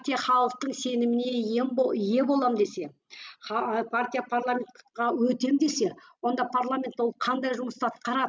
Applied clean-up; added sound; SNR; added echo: none; none; none; none.